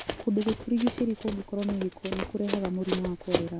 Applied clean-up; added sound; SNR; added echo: none; Run; 5 dB; none.